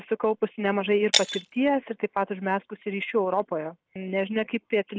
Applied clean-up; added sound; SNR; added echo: none; Shatter; 7 dB; none.